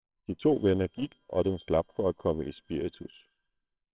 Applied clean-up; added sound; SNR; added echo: neural separator model SepFormer WHAMR!.